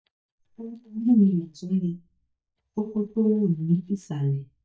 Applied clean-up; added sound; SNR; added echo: neural mask model DeepFilterNet 3.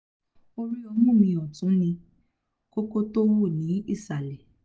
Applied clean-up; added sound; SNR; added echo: none; none; none; none.